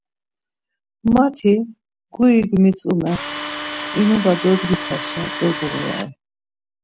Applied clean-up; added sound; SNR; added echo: none; Tools; 7 dB; none.